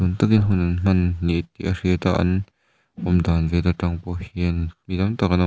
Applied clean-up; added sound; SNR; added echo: none; Thump, thud; 20 dB; none.